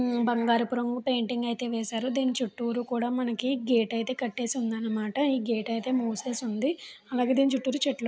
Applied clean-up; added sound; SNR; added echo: none; none; none; none.